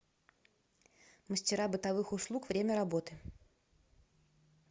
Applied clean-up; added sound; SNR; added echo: none; none; none; none.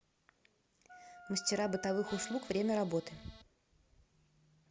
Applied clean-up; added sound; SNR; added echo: none; Accordion + Wind instrument, woodwind instrument; 12 dB; none.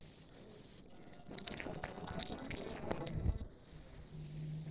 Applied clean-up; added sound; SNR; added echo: neural separator model SepFormer DNS4.